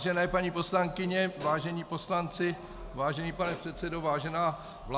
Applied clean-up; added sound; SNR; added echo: none; Hi-hat; 16 dB; none.